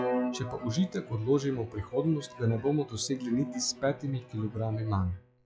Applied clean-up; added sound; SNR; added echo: classical method log-MMSE.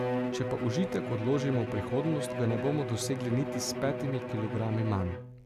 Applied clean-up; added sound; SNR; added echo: none; Bowed string instrument; 3 dB; none.